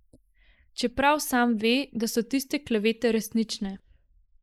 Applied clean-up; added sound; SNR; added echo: neural mask model Resemble Enhance denoiser.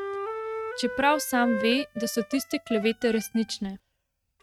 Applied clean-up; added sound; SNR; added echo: neural mask model RNNoise.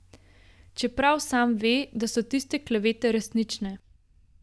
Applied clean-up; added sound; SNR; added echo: none; none; none; none.